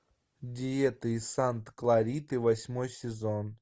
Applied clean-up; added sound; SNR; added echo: none; none; none; none.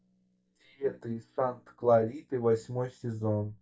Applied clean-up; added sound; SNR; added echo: neural mask model DeepFilterNet 3.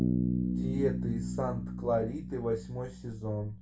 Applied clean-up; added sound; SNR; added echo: none; Bass guitar; -1 dB; reverberation time 0.3 s.